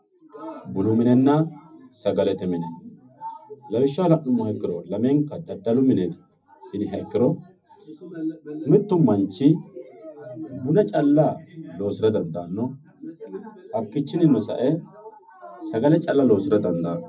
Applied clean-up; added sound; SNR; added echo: none; none; none; reverberation time 0.4 s.